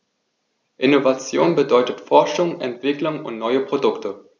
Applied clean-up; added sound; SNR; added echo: none; none; none; none.